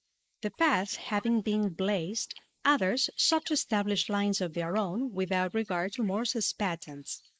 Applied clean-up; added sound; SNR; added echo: neural mask model Resemble Enhance denoiser.